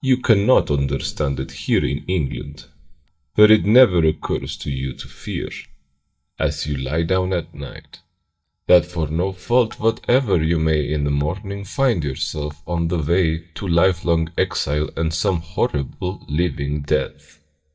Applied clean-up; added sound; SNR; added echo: neural mask model DeepFilterNet 3.